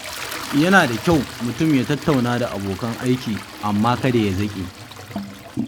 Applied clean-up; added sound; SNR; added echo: none; Toilet flush; 11 dB; none.